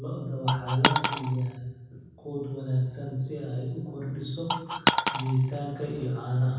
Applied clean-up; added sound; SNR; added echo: none; Coin (dropping); -2 dB; reverberation time 1.1 s.